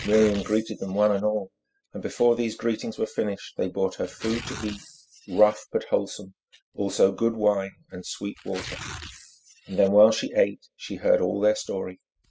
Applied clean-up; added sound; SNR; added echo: classical method spectral subtraction.